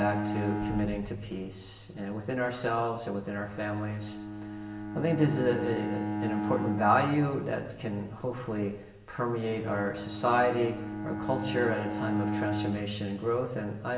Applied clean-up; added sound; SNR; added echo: none; Bowed string instrument; 5 dB; reverberation time 1.1 s.